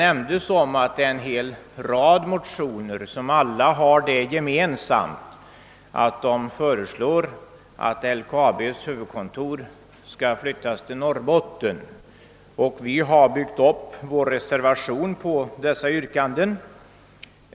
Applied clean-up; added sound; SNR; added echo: none; none; none; none.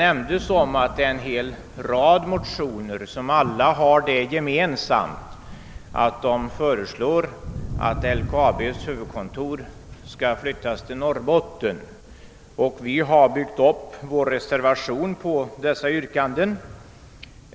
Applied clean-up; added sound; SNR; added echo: none; Thunder; 15 dB; none.